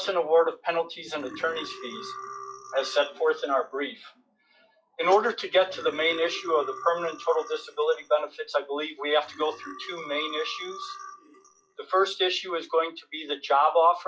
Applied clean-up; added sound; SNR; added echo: classical method log-MMSE.